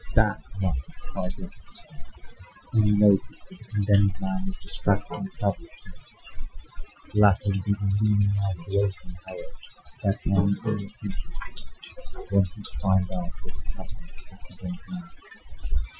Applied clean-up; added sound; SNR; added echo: classical method Wiener filter.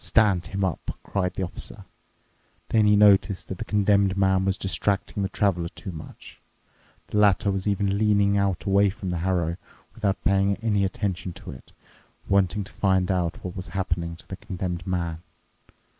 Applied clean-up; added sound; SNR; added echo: none; none; none; none.